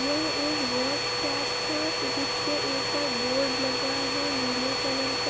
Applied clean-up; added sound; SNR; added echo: none; Domestic sounds, home sounds; -4 dB; none.